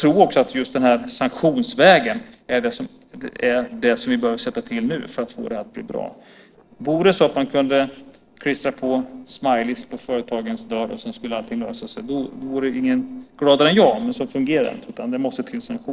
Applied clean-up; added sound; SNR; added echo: neural separator model SepFormer DNS4.